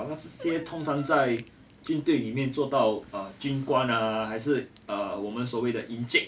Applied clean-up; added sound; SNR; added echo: none; none; none; none.